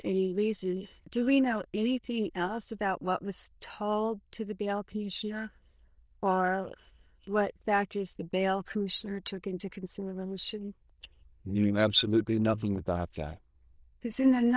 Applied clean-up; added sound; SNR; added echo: neural diffusion model UNIVERSE++.